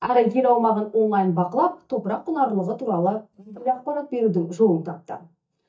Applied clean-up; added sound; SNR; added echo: neural mask model DeepFilterNet 3.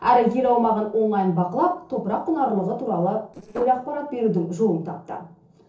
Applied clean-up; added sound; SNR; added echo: neural separator model SepFormer DNS4.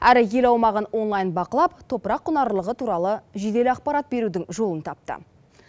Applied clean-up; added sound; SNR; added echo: none; none; none; none.